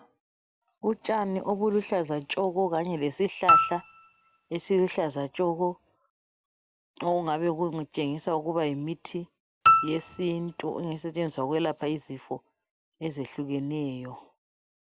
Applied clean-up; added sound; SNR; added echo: none; Piano; -4 dB; none.